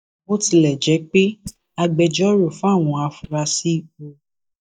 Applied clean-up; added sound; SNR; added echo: neural mask model DeepFilterNet 3.